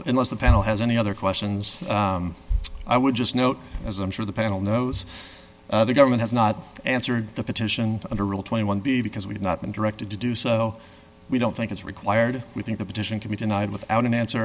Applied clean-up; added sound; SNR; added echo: none; none; none; none.